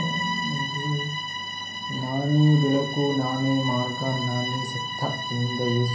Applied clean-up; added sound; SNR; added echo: none; Bowed string instrument; 6 dB; reverberation time 0.6 s.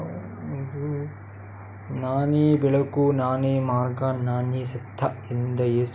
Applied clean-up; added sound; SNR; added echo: none; none; none; none.